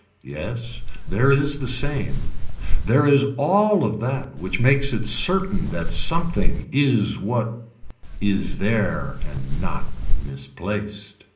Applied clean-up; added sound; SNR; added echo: none; Wind; -2 dB; reverberation time 0.5 s.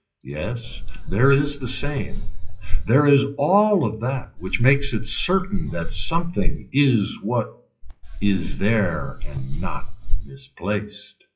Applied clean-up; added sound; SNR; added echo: classical method WPE with log-MMSE.